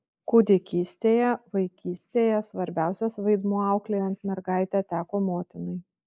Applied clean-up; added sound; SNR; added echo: neural mask model Resemble Enhance denoiser.